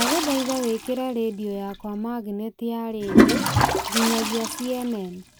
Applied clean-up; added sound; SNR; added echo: none; Toilet flush; -2 dB; none.